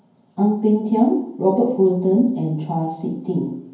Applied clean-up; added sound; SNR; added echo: none; none; none; reverberation time 0.9 s.